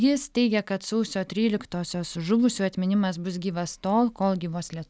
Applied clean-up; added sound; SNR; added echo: none; none; none; none.